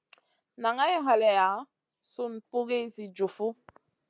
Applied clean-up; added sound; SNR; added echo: none; none; none; none.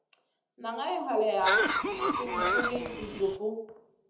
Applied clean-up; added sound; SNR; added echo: none; Cough; -5 dB; reverberation time 0.9 s.